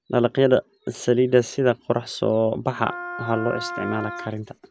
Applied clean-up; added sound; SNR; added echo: none; Wind instrument, woodwind instrument; 10 dB; none.